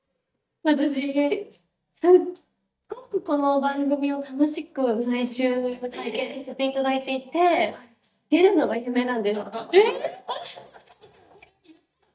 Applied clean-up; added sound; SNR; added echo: neural mask model DeepFilterNet 3.